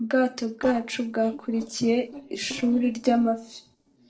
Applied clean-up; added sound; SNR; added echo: neural separator model SepFormer DNS4.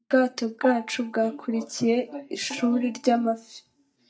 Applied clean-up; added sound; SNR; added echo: neural mask model DeepFilterNet 3.